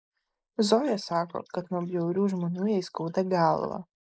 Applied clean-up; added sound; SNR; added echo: neural mask model Resemble Enhance denoiser.